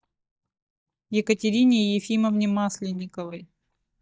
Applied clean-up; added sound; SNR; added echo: neural mask model DeepFilterNet 3.